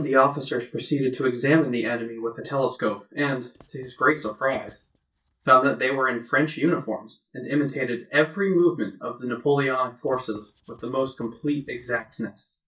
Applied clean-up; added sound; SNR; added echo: neural mask model DeepFilterNet 3.